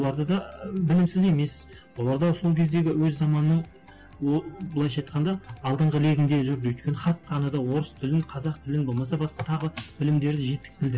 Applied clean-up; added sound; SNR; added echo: none; none; none; none.